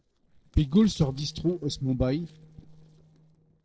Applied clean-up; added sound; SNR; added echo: neural separator model SepFormer DNS4.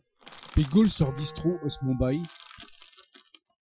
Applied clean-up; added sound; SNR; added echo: classical method Wiener filter.